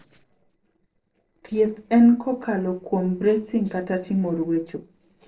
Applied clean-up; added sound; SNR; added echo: neural separator model SepFormer DNS4.